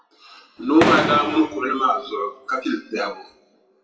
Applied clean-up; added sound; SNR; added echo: classical method WPE with log-MMSE.